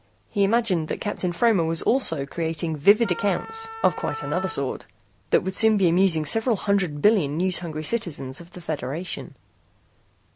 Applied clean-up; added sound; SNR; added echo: none; Wind instrument, woodwind instrument; 12 dB; none.